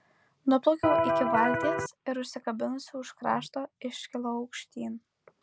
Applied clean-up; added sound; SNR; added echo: none; Electric guitar; -4 dB; none.